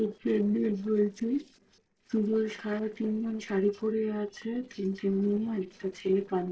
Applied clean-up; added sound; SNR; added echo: neural separator model SepFormer DNS4.